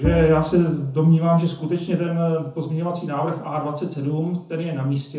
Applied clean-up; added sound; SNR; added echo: none; Bowed string instrument; 8 dB; reverberation time 0.6 s.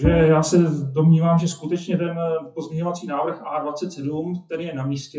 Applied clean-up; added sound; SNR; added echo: classical method WPE with log-MMSE.